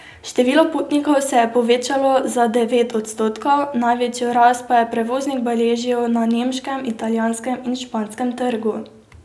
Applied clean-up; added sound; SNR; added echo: none; none; none; none.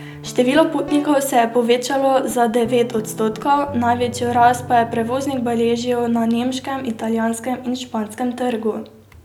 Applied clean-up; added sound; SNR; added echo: none; Guitar; 17 dB; none.